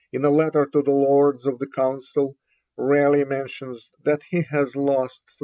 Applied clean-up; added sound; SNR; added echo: none; none; none; none.